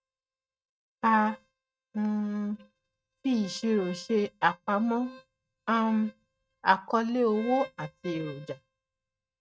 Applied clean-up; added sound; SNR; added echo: neural mask model RNNoise.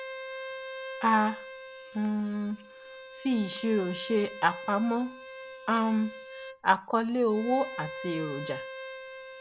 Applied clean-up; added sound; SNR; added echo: none; Bowed string instrument; 12 dB; none.